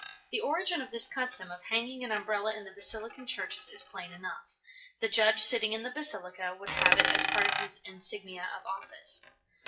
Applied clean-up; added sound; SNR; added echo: classical method WPE with log-MMSE.